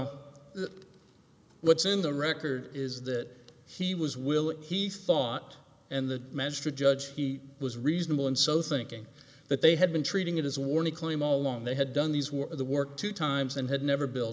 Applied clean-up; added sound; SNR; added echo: none; none; none; none.